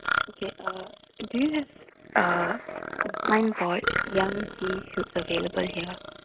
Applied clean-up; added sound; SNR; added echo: neural mask model RNNoise.